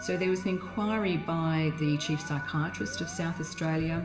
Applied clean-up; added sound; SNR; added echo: none; Alarm; 20 dB; reverberation time 1.1 s.